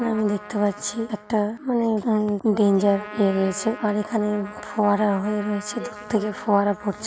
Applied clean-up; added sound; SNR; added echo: none; Trumpet; 17 dB; none.